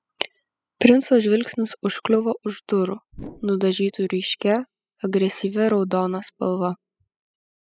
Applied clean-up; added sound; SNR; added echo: classical method spectral subtraction.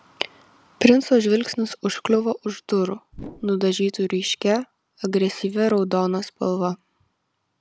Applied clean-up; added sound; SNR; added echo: none; Whoosh, swoosh, swish; 14 dB; none.